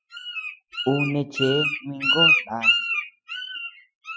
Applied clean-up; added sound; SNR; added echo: classical method spectral subtraction.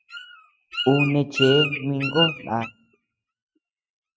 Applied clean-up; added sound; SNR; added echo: neural mask model RNNoise.